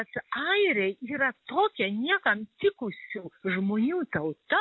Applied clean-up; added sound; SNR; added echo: none; none; none; none.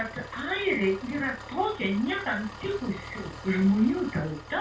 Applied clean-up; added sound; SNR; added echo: none; Engine; 14 dB; reverberation time 0.2 s.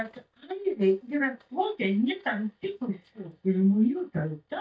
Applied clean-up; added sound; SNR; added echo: neural mask model DeepFilterNet 3.